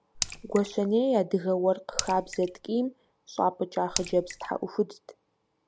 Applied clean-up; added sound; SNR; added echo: none; Raindrop / Splash, splatter; 8 dB; none.